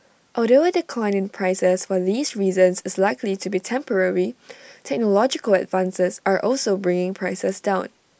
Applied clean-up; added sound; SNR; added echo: none; none; none; none.